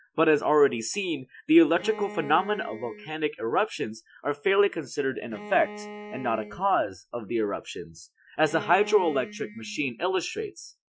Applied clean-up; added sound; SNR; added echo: classical method Wiener filter.